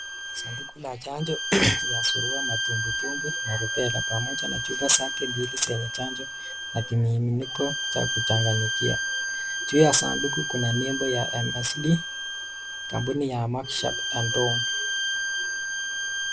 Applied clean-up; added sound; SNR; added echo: none; Bowed string instrument; 2 dB; none.